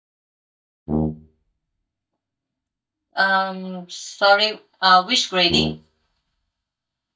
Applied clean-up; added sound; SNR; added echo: neural mask model DeepFilterNet 3.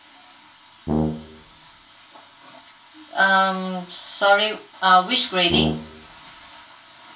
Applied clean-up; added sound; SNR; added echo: none; Brass instrument; 4 dB; reverberation time 0.3 s.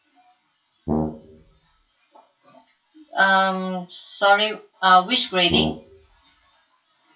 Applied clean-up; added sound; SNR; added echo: classical method WPE with log-MMSE.